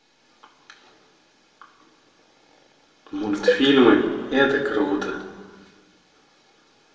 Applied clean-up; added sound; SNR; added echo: none; Cowbell; 4 dB; reverberation time 1.2 s.